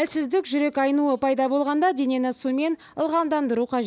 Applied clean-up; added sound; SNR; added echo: none; none; none; none.